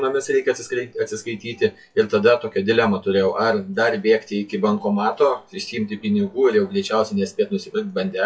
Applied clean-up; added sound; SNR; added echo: classical method WPE with log-MMSE.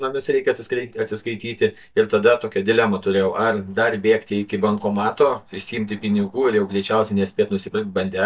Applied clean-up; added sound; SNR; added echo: neural mask model DeepFilterNet 3.